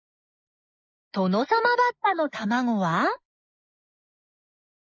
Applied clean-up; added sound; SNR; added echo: neural mask model Resemble Enhance denoiser.